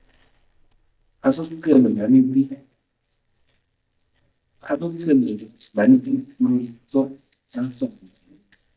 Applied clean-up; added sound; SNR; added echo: neural mask model DeepFilterNet 3.